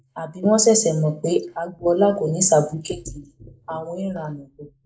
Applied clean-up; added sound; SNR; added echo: neural mask model Resemble Enhance denoiser.